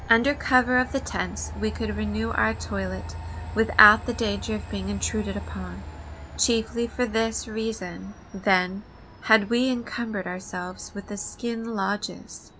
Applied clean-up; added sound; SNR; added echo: none; Train; 11 dB; none.